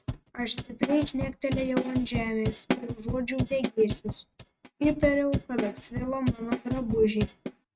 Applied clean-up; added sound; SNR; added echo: neural mask model RNNoise.